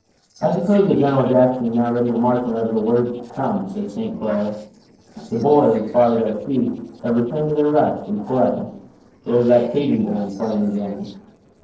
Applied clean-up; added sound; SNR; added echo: neural separator model SepFormer DNS4.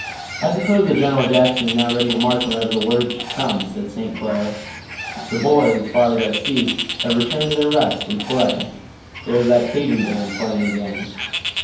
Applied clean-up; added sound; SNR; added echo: none; Bird; 8 dB; reverberation time 0.9 s.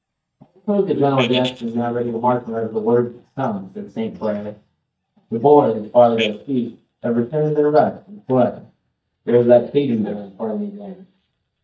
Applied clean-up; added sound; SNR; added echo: neural mask model DeepFilterNet 3.